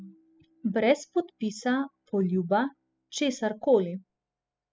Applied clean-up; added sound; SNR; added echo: classical method spectral subtraction.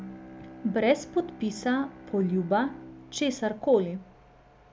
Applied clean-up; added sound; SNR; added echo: none; Bowed string instrument; 18 dB; none.